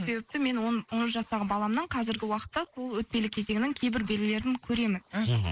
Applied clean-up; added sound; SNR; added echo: neural mask model Resemble Enhance denoiser.